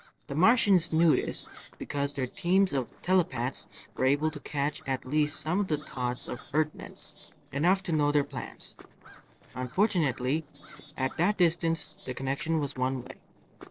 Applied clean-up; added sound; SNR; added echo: neural separator model SepFormer DNS4.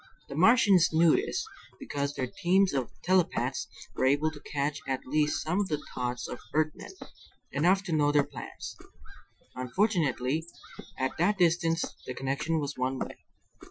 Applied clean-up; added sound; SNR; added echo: classical method Wiener filter.